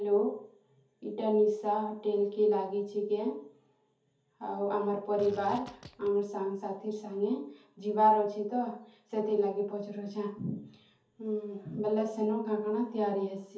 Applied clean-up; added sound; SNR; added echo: none; Fart; 17 dB; reverberation time 0.5 s.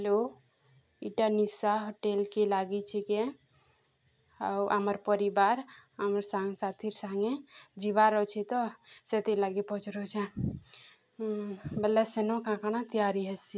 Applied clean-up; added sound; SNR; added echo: none; none; none; none.